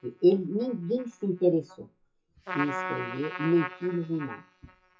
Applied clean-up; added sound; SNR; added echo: classical method WPE with log-MMSE.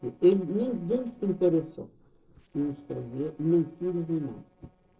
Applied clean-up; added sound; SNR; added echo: neural separator model SepFormer DNS4.